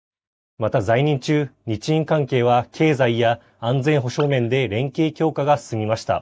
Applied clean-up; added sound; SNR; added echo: neural mask model DeepFilterNet 3.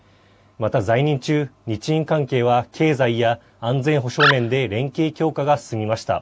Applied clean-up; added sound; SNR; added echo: none; Animal; 2 dB; none.